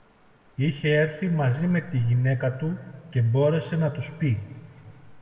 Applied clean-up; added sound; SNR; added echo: none; Cricket; 19 dB; reverberation time 1.6 s.